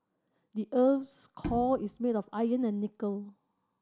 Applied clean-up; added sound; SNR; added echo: none; Bowed string instrument; 11 dB; none.